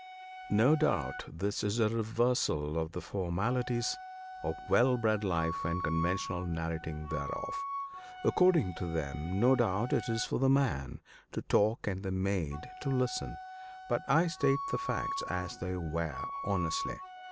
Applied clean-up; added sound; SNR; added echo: none; Wind instrument, woodwind instrument; 11 dB; none.